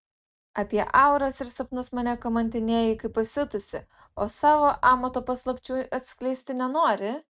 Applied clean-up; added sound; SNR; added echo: neural mask model RNNoise.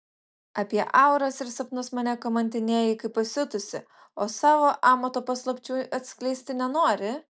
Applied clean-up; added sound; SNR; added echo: none; none; none; none.